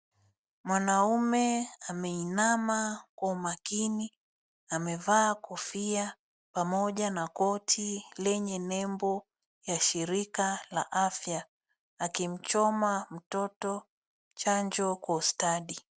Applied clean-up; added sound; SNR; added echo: none; none; none; none.